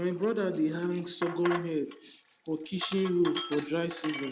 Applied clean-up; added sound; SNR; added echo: none; Sink (filling or washing); 10 dB; none.